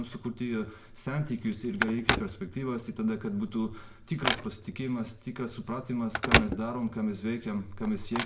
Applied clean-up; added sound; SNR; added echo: none; Telephone; 2 dB; reverberation time 0.6 s.